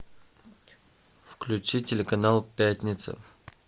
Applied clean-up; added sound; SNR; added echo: none; none; none; none.